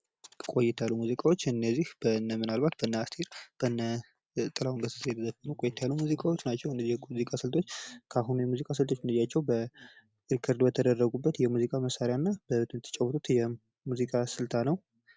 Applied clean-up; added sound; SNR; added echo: none; none; none; none.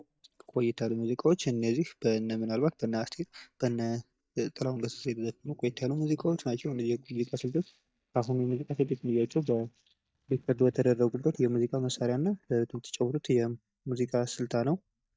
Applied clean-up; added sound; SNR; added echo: neural mask model DeepFilterNet 3.